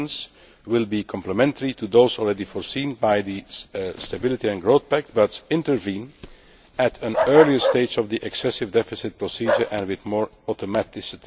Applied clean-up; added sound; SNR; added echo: none; Bark; 4 dB; none.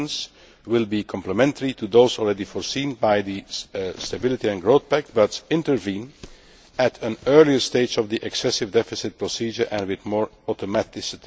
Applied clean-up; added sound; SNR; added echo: none; none; none; none.